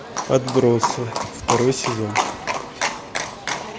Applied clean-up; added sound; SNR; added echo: none; Livestock, farm animals, working animals; 3 dB; none.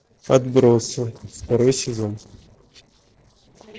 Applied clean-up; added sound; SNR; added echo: neural separator model SepFormer DNS4.